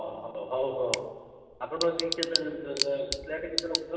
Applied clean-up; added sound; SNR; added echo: none; Tick / Bicycle; 3 dB; reverberation time 2.2 s.